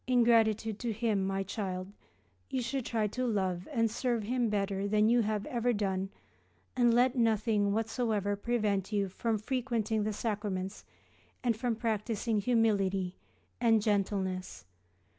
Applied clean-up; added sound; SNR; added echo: none; none; none; none.